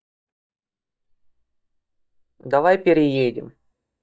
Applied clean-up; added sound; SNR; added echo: neural mask model DeepFilterNet 3.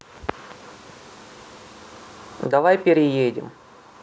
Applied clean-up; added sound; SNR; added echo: none; none; none; none.